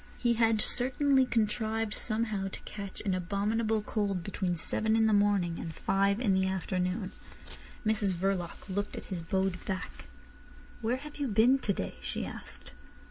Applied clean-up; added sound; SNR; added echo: none; none; none; none.